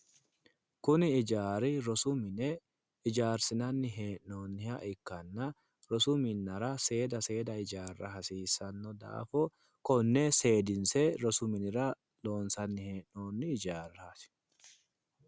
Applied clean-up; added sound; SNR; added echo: none; none; none; none.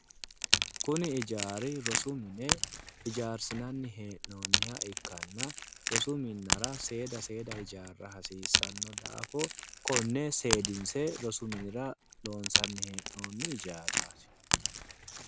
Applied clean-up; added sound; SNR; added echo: none; Crack / Crackle; -2 dB; none.